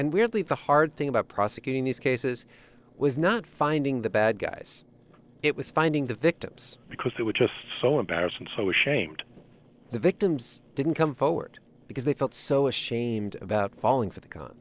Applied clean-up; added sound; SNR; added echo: neural separator model SepFormer DNS4.